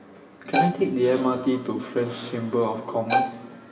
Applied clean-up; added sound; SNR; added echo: none; Bowed string instrument; -1 dB; reverberation time 2.3 s.